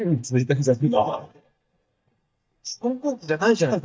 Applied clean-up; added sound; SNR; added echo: neural mask model DeepFilterNet 3.